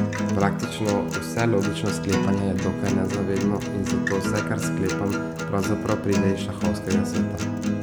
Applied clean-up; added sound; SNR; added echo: none; Acoustic guitar; 0 dB; none.